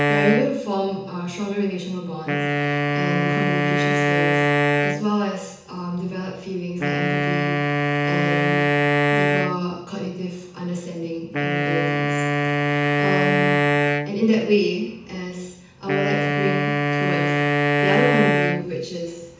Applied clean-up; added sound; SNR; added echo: none; Wind instrument, woodwind instrument; -4 dB; reverberation time 0.8 s.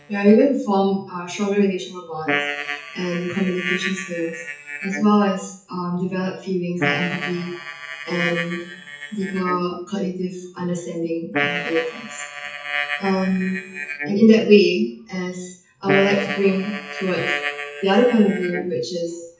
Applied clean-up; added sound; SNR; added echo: classical method WPE with log-MMSE.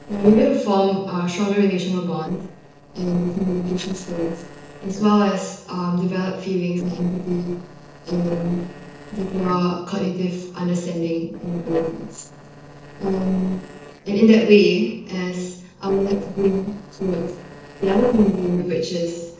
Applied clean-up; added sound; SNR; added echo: neural separator model SepFormer DNS4.